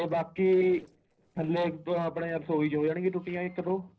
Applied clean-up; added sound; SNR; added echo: neural separator model SepFormer DNS4.